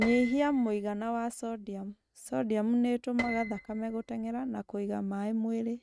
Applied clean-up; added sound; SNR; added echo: neural mask model RNNoise.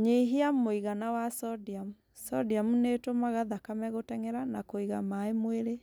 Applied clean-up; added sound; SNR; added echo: none; none; none; none.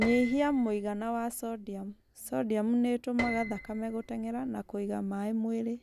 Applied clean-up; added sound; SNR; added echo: none; Piano; 12 dB; none.